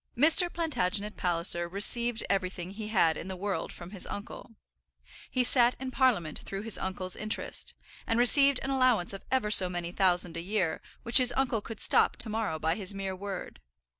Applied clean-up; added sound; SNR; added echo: none; none; none; none.